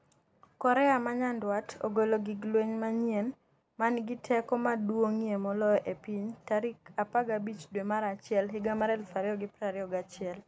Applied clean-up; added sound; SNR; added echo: none; none; none; none.